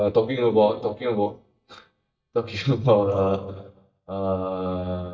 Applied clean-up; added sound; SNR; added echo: neural mask model DeepFilterNet 3.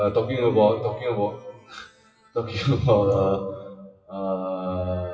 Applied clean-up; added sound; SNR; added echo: classical method WPE with log-MMSE.